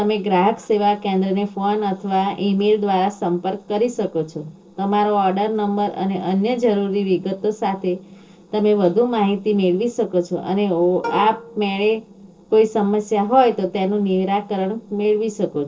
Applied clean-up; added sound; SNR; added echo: neural separator model SepFormer DNS4.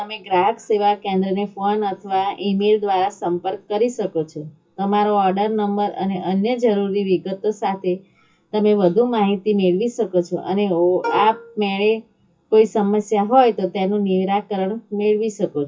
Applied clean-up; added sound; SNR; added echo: classical method WPE with log-MMSE.